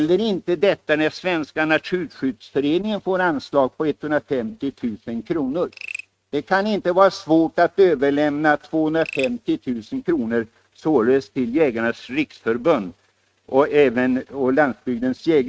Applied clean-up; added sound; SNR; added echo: neural mask model RNNoise.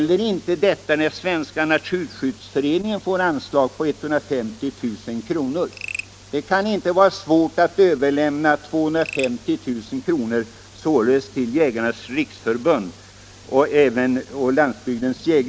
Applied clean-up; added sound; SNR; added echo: none; Frog; 17 dB; none.